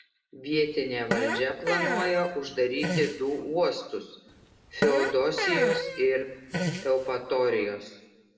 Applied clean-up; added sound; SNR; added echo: none; Fart; 4 dB; reverberation time 0.9 s.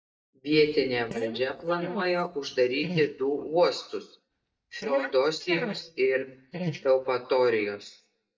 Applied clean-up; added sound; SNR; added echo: neural mask model DeepFilterNet 3.